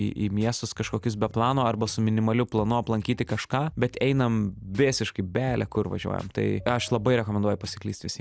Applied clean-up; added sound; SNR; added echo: none; none; none; none.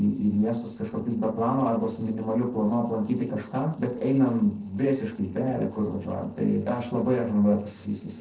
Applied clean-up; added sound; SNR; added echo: neural separator model SepFormer DNS4.